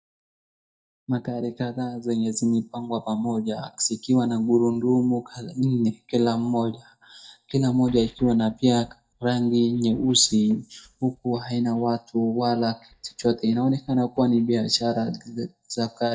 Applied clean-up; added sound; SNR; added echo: neural mask model DeepFilterNet 3.